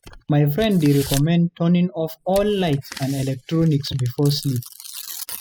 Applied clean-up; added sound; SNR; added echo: classical method spectral subtraction.